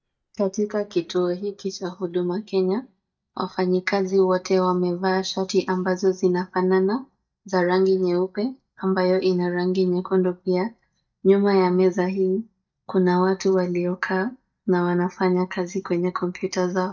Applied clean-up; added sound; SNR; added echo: neural mask model DeepFilterNet 3.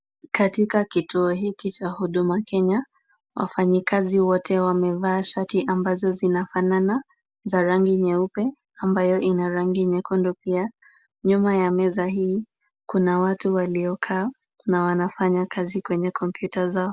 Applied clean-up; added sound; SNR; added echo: none; none; none; none.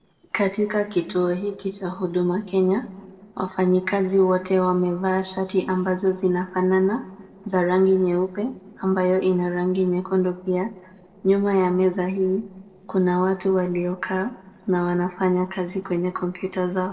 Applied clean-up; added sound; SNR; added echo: neural separator model SepFormer DNS4.